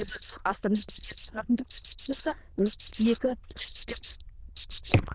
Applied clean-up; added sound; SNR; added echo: neural diffusion model UNIVERSE++.